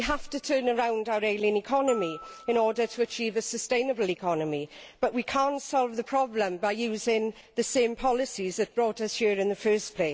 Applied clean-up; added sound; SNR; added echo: none; Glockenspiel; 19 dB; none.